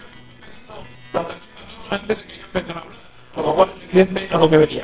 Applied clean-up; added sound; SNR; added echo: neural separator model SepFormer WHAMR!.